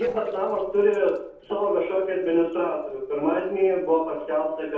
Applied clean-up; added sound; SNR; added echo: neural separator model SepFormer DNS4.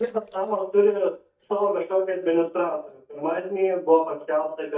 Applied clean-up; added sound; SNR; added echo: neural mask model DeepFilterNet 3.